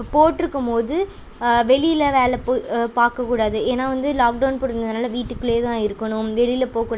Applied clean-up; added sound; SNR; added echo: none; none; none; none.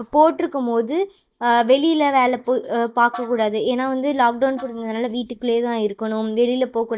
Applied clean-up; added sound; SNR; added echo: neural mask model DeepFilterNet 3.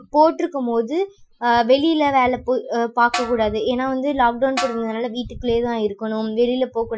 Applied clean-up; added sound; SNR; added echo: classical method Wiener filter.